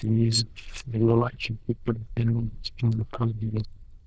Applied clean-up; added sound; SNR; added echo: neural diffusion model UNIVERSE++.